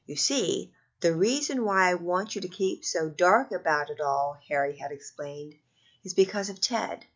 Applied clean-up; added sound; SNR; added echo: none; none; none; none.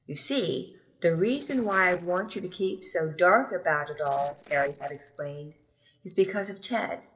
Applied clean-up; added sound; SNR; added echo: neural separator model SepFormer DNS4.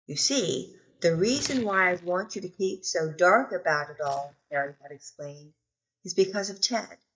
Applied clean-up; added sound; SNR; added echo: neural mask model DeepFilterNet 3.